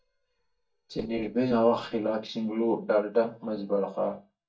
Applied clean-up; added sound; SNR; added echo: neural mask model DeepFilterNet 3.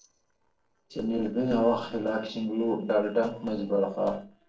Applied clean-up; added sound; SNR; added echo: neural separator model SepFormer DNS4.